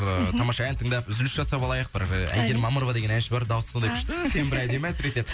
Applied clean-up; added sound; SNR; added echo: none; none; none; none.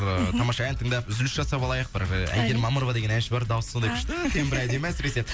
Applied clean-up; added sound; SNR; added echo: none; Church bell; 19 dB; none.